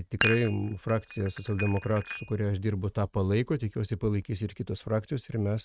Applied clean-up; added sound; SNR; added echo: neural mask model RNNoise.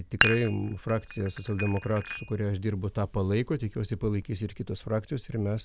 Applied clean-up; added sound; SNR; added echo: none; Dishes, pots, and pans; 4 dB; none.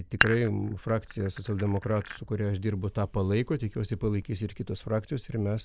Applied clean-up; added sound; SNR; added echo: neural mask model Resemble Enhance denoiser.